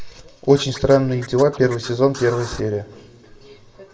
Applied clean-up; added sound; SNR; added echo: none; Scratching (performance technique); 18 dB; reverberation time 1.3 s.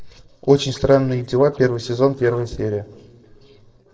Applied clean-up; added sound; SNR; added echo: neural separator model SepFormer DNS4.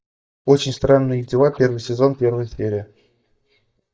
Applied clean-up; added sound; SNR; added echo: neural mask model DeepFilterNet 3.